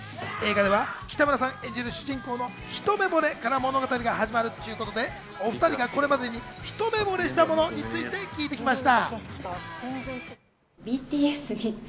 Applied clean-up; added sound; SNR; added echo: none; none; none; none.